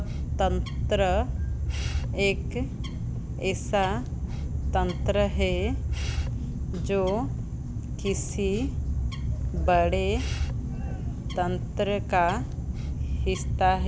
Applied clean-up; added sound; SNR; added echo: none; Bird; 0 dB; none.